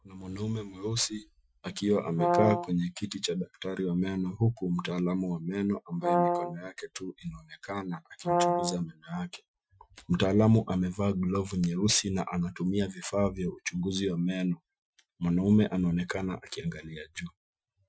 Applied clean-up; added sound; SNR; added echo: classical method Wiener filter.